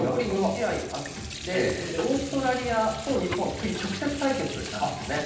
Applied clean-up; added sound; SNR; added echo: none; Sink (filling or washing) / Water tap, faucet; 12 dB; reverberation time 0.9 s.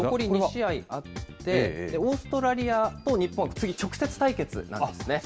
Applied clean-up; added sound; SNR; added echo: none; none; none; none.